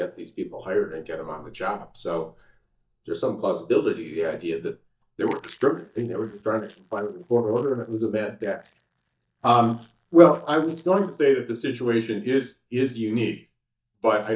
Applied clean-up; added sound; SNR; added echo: neural mask model DeepFilterNet 3.